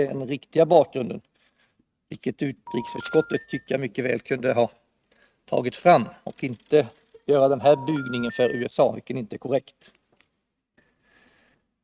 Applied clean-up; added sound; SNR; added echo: neural mask model RNNoise.